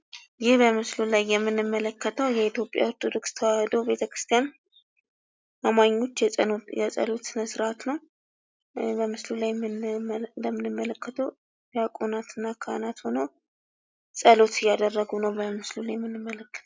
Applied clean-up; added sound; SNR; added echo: none; none; none; none.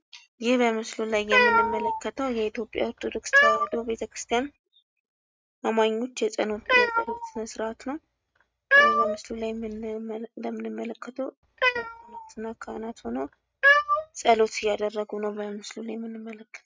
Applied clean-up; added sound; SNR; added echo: neural mask model RNNoise.